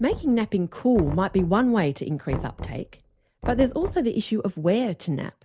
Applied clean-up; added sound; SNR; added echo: none; Knock; 12 dB; none.